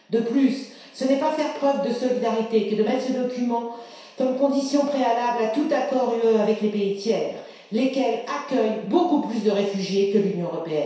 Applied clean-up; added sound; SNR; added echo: none; none; none; reverberation time 0.7 s.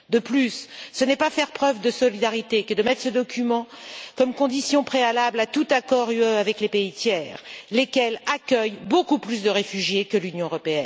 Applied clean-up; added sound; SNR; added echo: none; none; none; none.